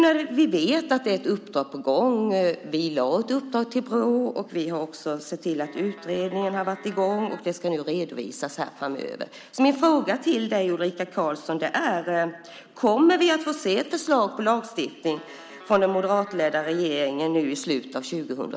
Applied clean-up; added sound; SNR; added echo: none; Guitar; 20 dB; none.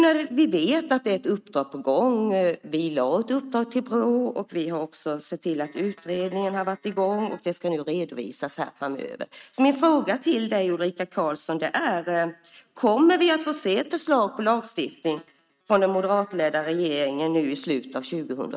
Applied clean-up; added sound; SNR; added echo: neural mask model RNNoise.